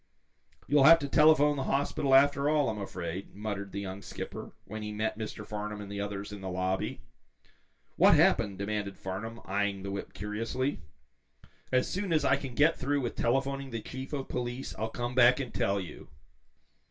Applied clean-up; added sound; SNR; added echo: none; none; none; reverberation time 0.1 s.